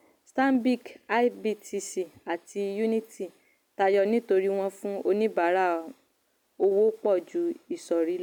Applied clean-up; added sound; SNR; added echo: none; none; none; none.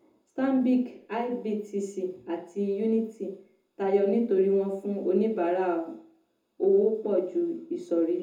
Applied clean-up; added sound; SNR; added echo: none; none; none; reverberation time 0.5 s.